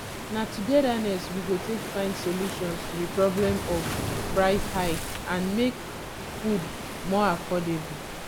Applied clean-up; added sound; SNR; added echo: none; Waves, surf; 5 dB; none.